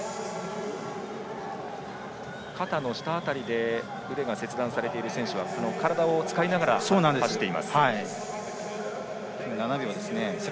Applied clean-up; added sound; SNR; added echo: none; none; none; none.